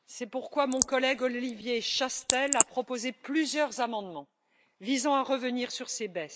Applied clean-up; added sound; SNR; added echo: neural mask model Resemble Enhance denoiser.